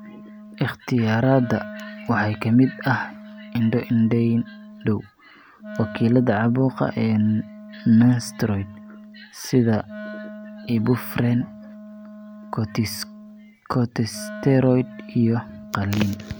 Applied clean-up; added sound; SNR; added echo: none; Wind instrument, woodwind instrument; 17 dB; none.